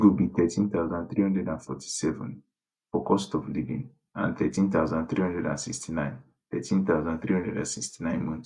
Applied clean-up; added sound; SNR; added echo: none; none; none; none.